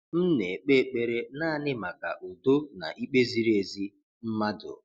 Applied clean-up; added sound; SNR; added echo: none; none; none; none.